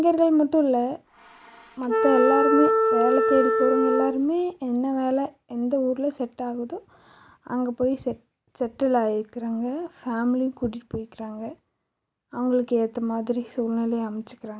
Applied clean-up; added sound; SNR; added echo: none; Wind instrument, woodwind instrument; -3 dB; none.